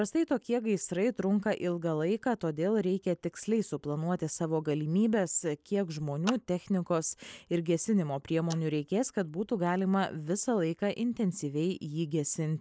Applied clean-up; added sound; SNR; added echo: neural mask model Resemble Enhance denoiser.